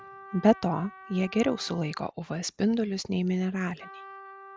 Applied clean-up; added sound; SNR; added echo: none; Trumpet; 20 dB; none.